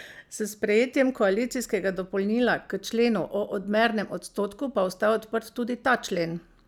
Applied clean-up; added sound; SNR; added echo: none; none; none; none.